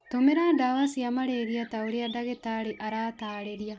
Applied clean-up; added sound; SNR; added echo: none; Bird; 20 dB; none.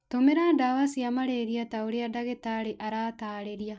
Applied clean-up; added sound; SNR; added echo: none; none; none; none.